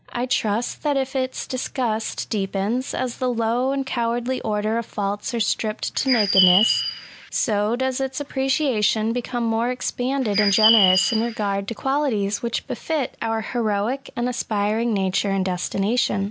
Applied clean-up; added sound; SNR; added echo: none; Bird; -1 dB; none.